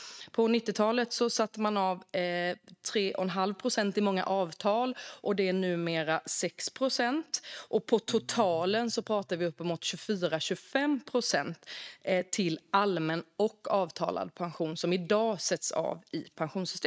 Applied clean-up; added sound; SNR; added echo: neural mask model RNNoise.